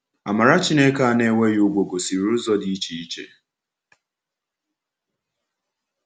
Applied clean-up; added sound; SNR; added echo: none; none; none; none.